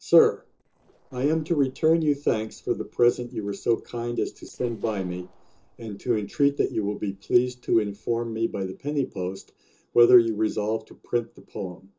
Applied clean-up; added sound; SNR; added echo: neural separator model SepFormer DNS4.